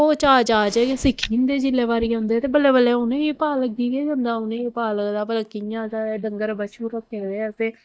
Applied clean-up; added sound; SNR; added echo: neural mask model DeepFilterNet 3.